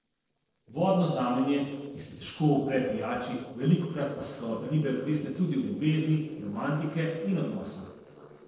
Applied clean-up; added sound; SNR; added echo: neural separator model SepFormer DNS4.